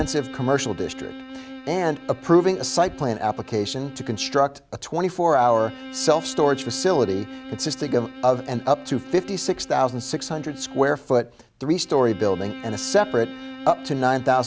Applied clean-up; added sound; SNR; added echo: none; Bowed string instrument; 15 dB; none.